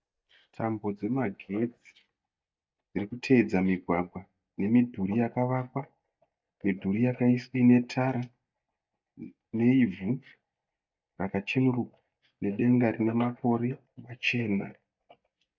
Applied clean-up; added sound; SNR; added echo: neural mask model DeepFilterNet 3.